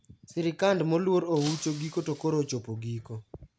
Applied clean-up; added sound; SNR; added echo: none; Shatter; 17 dB; none.